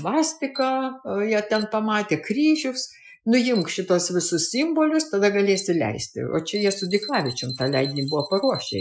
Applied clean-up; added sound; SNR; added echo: classical method Wiener filter.